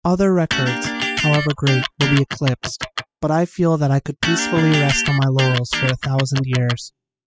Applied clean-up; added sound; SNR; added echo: classical method spectral subtraction.